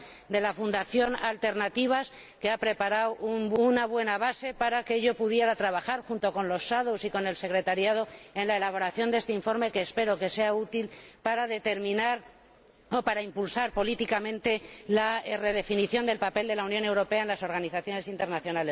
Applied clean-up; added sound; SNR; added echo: none; none; none; none.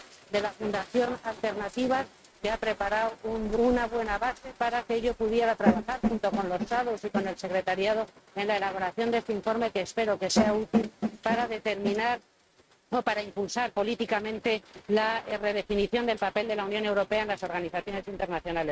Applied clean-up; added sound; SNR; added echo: neural mask model RNNoise.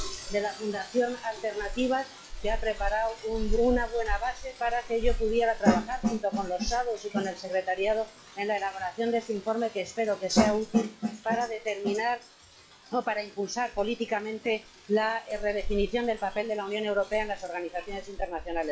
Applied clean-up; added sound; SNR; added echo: classical method log-MMSE.